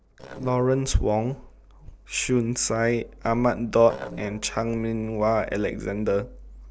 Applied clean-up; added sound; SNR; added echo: neural separator model SepFormer DNS4.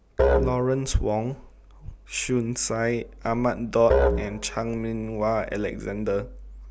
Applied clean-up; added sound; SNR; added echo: none; Musical instrument; 2 dB; none.